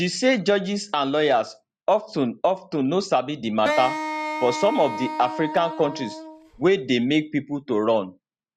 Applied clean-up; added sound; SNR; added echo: none; Wind instrument, woodwind instrument; 7 dB; none.